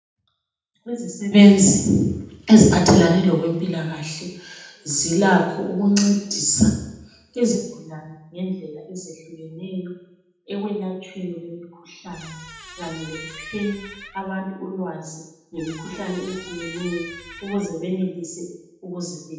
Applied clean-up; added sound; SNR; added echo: none; Squeak; 18 dB; reverberation time 0.8 s.